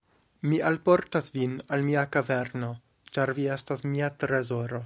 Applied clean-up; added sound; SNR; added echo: none; none; none; none.